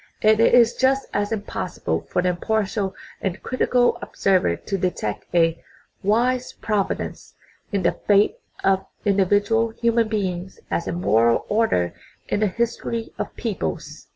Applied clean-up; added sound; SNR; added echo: none; none; none; none.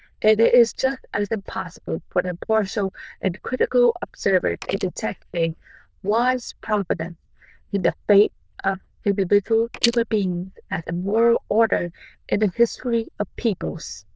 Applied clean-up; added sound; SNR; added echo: neural diffusion model UNIVERSE++.